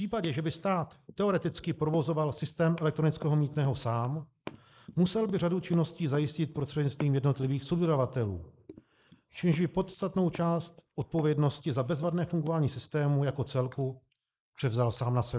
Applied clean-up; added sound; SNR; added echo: neural mask model Resemble Enhance denoiser.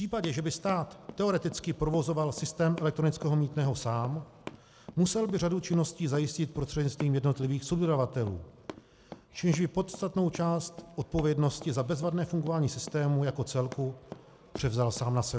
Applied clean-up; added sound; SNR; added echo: none; Run; 19 dB; none.